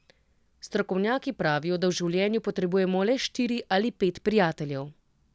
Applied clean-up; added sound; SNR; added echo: none; none; none; none.